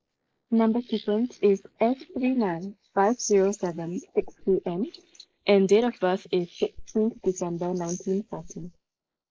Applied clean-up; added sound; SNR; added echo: neural mask model Resemble Enhance denoiser.